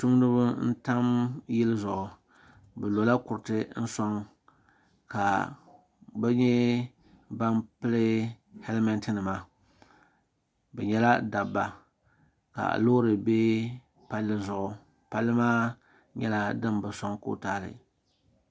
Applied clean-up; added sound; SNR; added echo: none; none; none; none.